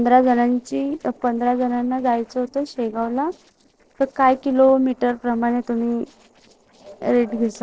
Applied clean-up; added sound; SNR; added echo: neural separator model SepFormer DNS4.